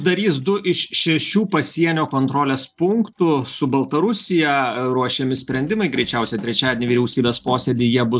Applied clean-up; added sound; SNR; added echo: neural separator model SepFormer DNS4.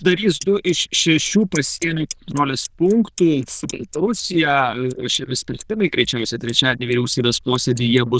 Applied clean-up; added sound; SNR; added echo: neural diffusion model UNIVERSE++.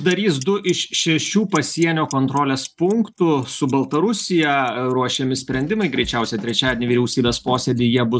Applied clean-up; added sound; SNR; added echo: neural mask model RNNoise.